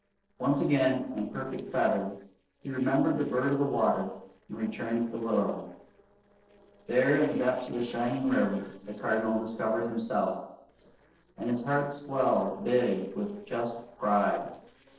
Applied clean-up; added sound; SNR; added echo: neural separator model SepFormer DNS4.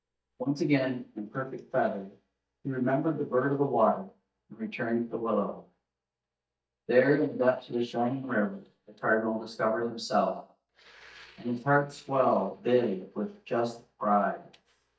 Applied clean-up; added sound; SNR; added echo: neural mask model DeepFilterNet 3.